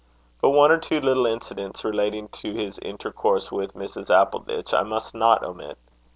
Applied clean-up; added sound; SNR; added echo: none; none; none; none.